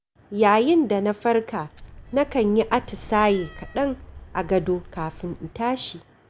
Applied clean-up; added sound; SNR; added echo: none; Cat; 17 dB; none.